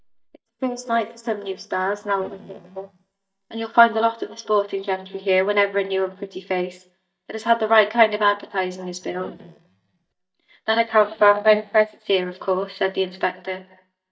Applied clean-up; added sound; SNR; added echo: neural mask model DeepFilterNet 3.